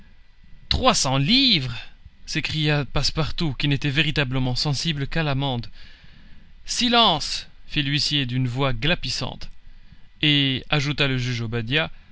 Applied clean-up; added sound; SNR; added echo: none; none; none; none.